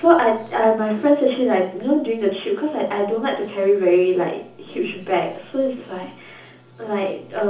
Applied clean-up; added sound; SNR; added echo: none; none; none; reverberation time 0.6 s.